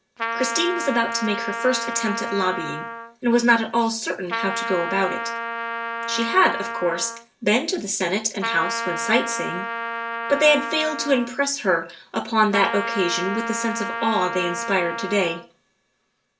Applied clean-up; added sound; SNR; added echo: none; Trumpet; 6 dB; reverberation time 0.3 s.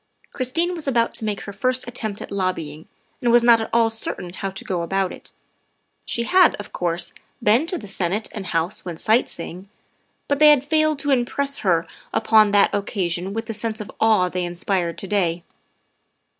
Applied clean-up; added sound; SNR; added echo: none; none; none; none.